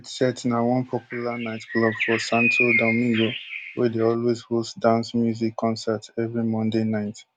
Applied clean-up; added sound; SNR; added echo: none; Bird; 3 dB; none.